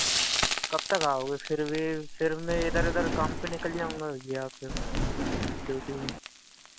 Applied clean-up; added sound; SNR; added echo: none; Thunder + Frying (food); 0 dB; none.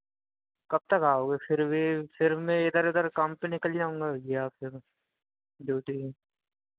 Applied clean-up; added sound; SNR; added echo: none; none; none; none.